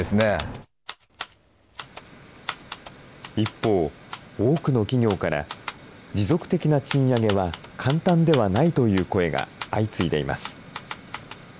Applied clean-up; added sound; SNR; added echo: none; Typewriter; 12 dB; none.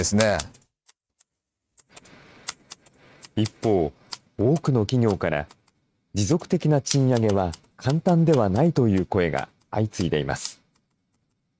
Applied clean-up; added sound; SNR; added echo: neural mask model RNNoise.